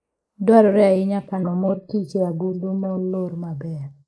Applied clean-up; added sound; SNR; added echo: neural mask model Resemble Enhance denoiser.